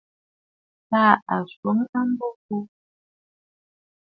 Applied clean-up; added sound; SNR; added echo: none; none; none; none.